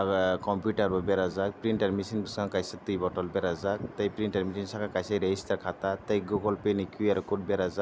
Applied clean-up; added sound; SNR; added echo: none; none; none; none.